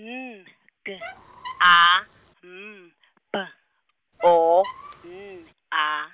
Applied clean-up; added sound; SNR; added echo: none; Squeak; 17 dB; none.